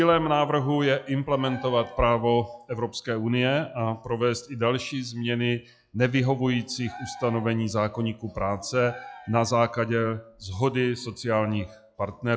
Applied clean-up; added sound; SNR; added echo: classical method log-MMSE.